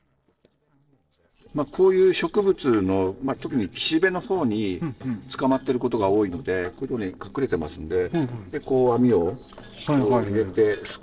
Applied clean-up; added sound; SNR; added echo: neural separator model SepFormer DNS4.